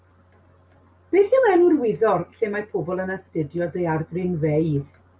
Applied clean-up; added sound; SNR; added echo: none; none; none; none.